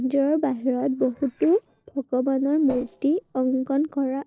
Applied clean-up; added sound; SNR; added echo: neural separator model SepFormer DNS4.